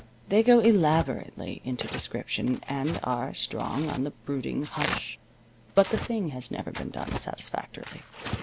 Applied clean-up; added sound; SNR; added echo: none; Tearing; 11 dB; none.